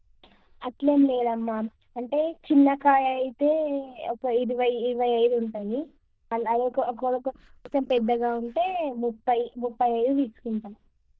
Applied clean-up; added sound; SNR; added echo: neural diffusion model UNIVERSE++.